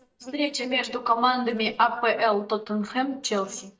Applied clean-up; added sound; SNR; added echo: neural mask model DeepFilterNet 3.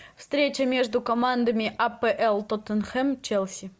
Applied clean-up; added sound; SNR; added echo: none; none; none; none.